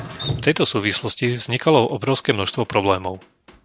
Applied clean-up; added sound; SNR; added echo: none; Drip; 14 dB; none.